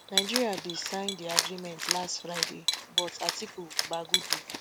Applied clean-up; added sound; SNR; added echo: none; Cat; -3 dB; none.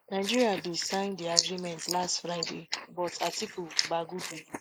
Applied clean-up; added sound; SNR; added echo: neural mask model Resemble Enhance denoiser.